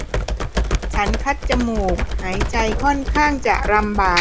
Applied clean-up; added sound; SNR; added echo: none; Computer keyboard; 1 dB; none.